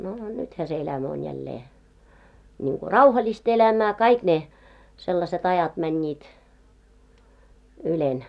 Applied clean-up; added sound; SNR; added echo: none; none; none; none.